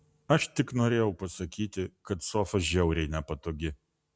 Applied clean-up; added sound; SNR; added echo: none; none; none; none.